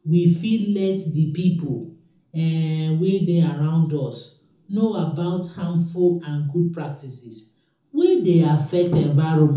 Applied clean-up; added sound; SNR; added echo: none; none; none; reverberation time 0.6 s.